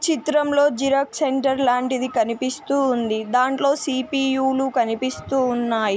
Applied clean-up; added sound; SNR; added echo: none; none; none; none.